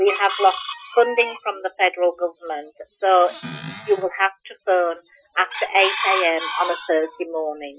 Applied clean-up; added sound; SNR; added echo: classical method Wiener filter.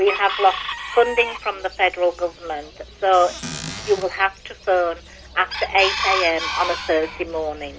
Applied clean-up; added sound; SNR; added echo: none; Chicken, rooster + Squeak / Cupboard open or close; 9 dB; none.